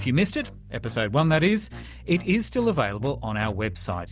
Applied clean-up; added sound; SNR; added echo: none; none; none; none.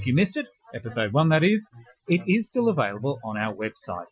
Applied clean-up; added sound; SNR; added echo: classical method Wiener filter.